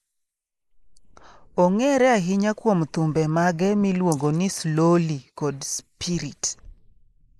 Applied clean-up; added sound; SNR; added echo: neural mask model Resemble Enhance denoiser.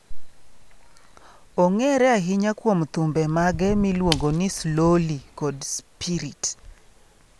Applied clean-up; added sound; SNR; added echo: none; Shatter / Crushing; 10 dB; none.